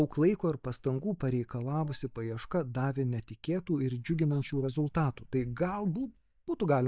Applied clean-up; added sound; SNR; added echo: neural mask model DeepFilterNet 3.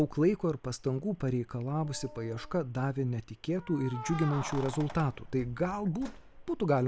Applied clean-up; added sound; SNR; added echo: none; Keys jangling; 16 dB; none.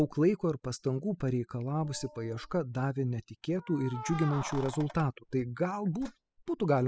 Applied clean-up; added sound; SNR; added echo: classical method spectral subtraction.